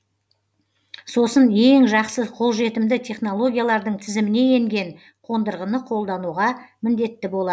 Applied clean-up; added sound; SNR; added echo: none; none; none; none.